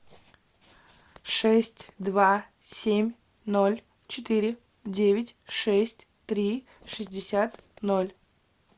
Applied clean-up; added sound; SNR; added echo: none; none; none; none.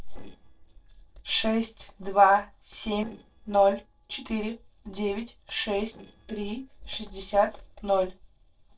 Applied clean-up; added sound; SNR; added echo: neural separator model SepFormer DNS4.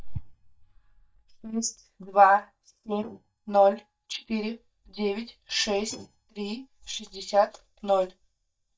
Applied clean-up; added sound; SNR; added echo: neural mask model DeepFilterNet 3.